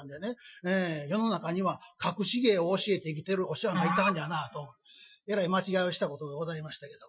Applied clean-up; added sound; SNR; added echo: classical method Wiener filter.